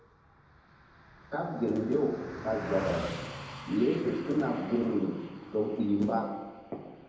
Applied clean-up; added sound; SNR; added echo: none; Car passing by; 13 dB; reverberation time 1.0 s.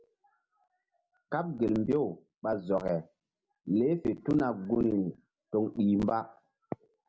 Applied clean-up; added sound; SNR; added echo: none; none; none; none.